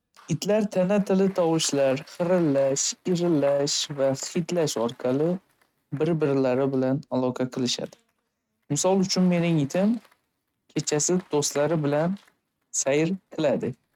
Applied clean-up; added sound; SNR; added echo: neural mask model RNNoise.